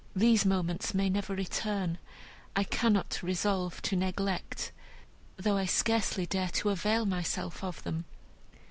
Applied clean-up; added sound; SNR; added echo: none; none; none; none.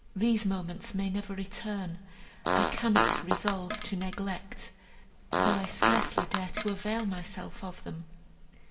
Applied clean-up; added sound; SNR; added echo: none; Fart; -2 dB; reverberation time 1.5 s.